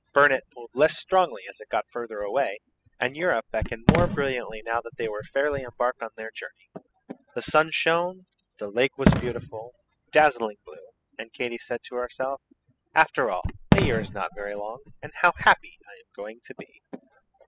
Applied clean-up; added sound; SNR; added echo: classical method spectral subtraction.